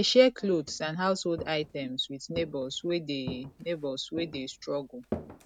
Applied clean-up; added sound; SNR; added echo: none; Walk, footsteps; 15 dB; none.